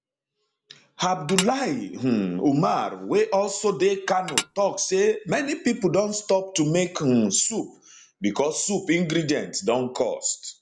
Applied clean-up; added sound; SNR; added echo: none; Tap / Dishes, pots, and pans; 4 dB; none.